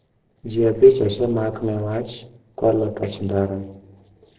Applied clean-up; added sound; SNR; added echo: neural separator model SepFormer DNS4.